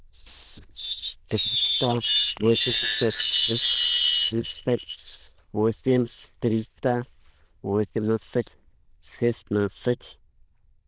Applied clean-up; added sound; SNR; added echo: neural diffusion model UNIVERSE++.